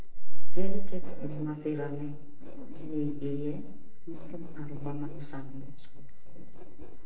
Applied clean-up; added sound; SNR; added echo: neural separator model SepFormer DNS4.